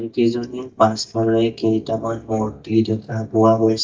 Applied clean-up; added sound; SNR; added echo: neural mask model DeepFilterNet 3.